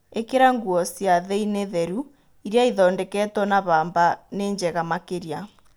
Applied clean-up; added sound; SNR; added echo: none; none; none; none.